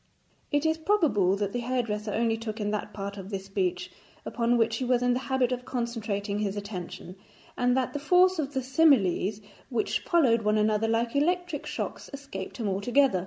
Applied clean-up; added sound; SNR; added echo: none; none; none; none.